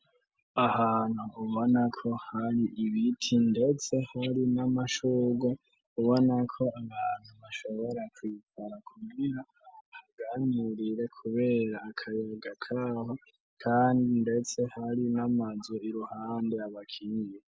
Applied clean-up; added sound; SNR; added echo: none; none; none; none.